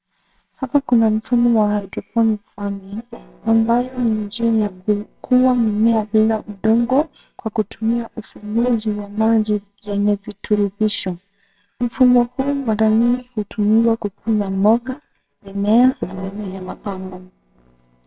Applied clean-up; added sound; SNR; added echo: neural separator model SepFormer WHAMR!.